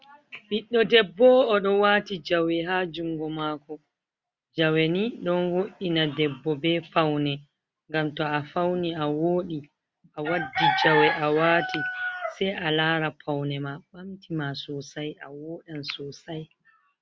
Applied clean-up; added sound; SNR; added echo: none; none; none; none.